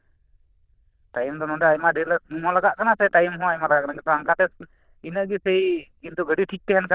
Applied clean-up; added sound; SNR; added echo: neural diffusion model UNIVERSE++.